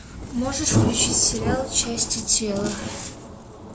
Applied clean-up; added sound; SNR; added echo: none; Thunder; 3 dB; none.